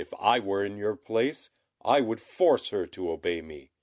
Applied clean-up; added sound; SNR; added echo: none; none; none; none.